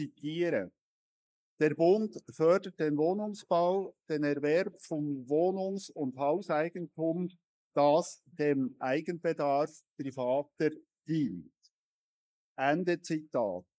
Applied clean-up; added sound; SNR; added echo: neural mask model Resemble Enhance denoiser.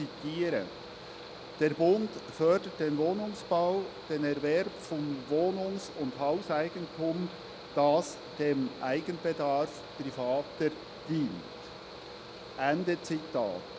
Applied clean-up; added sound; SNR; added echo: none; Mechanical fan; 14 dB; none.